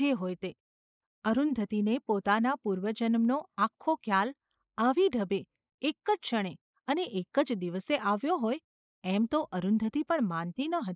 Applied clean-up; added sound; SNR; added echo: neural mask model Resemble Enhance denoiser.